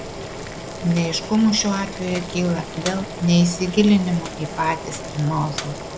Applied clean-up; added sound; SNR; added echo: none; Boiling; 10 dB; none.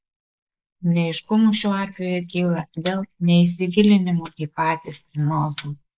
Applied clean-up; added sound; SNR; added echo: neural mask model Resemble Enhance denoiser.